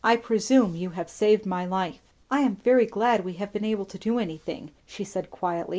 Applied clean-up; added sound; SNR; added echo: none; none; none; none.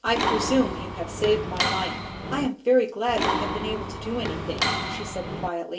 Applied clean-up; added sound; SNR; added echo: none; Mechanisms; 1 dB; reverberation time 0.2 s.